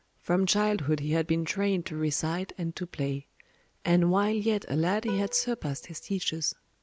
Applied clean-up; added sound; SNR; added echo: none; Plucked string instrument; 17 dB; none.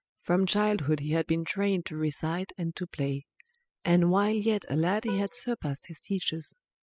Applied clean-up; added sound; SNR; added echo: classical method spectral subtraction.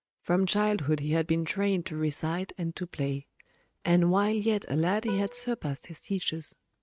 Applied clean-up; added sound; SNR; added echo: neural mask model RNNoise.